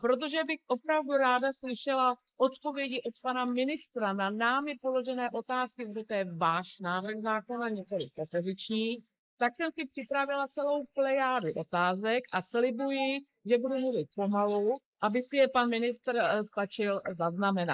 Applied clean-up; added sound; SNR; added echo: neural mask model Resemble Enhance denoiser.